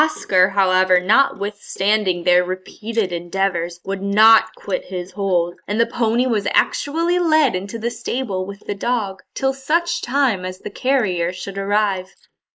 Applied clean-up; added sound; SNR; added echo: neural mask model Resemble Enhance denoiser.